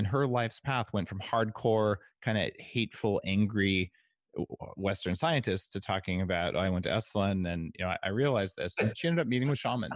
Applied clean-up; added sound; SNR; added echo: none; none; none; none.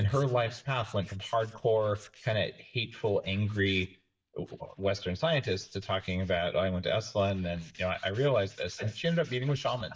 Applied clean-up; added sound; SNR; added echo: neural mask model DeepFilterNet 3.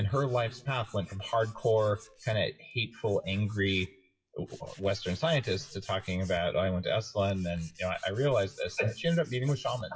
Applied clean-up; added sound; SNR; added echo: classical method WPE with log-MMSE.